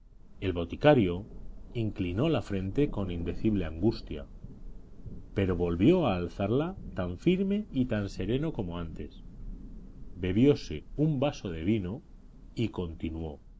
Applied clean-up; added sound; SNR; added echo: none; Thunder / Rain; 13 dB; none.